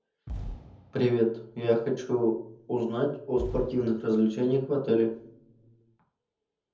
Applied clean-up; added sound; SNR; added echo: none; Fireworks; 15 dB; reverberation time 0.7 s.